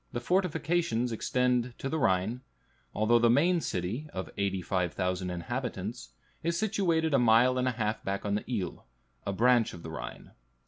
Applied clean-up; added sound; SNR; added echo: none; none; none; none.